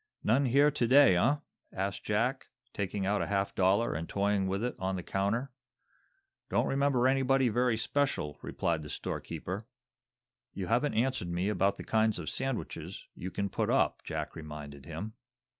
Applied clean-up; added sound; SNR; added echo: none; none; none; none.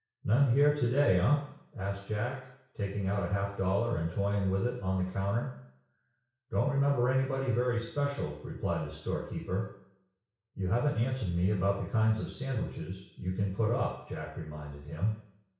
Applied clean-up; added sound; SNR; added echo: none; none; none; reverberation time 0.6 s.